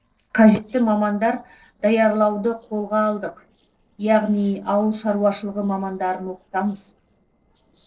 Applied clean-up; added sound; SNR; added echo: neural separator model SepFormer DNS4.